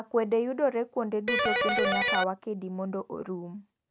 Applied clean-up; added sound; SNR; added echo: none; Electric guitar; -5 dB; none.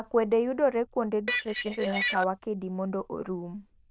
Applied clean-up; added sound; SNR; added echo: neural diffusion model UNIVERSE++.